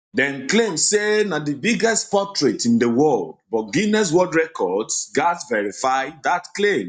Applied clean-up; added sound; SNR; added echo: neural mask model DeepFilterNet 3.